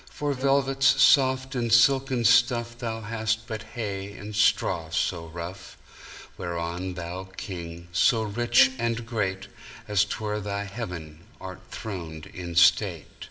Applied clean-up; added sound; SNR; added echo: none; Bowed string instrument; 14 dB; reverberation time 2.3 s.